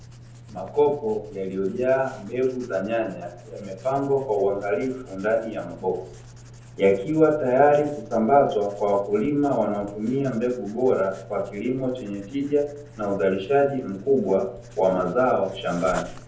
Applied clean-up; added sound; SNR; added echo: none; Writing; 20 dB; reverberation time 0.7 s.